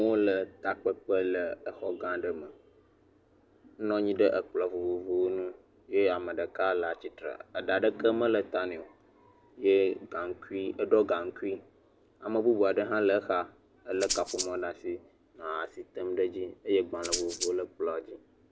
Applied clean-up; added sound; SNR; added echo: none; Rattle (instrument); 5 dB; none.